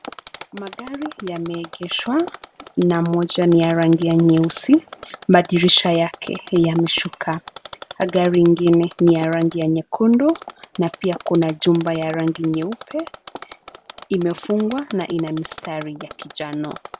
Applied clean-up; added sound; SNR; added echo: none; Mechanisms; 17 dB; none.